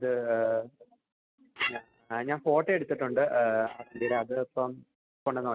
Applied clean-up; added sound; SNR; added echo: neural mask model RNNoise.